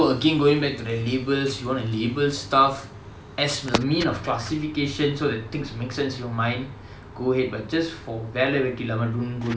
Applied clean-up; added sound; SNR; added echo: none; none; none; none.